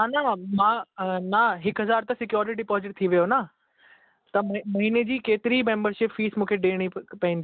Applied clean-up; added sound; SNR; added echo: none; none; none; none.